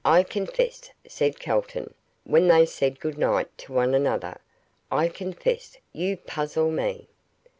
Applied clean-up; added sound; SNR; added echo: none; none; none; none.